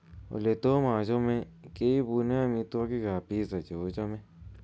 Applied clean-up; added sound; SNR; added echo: none; none; none; none.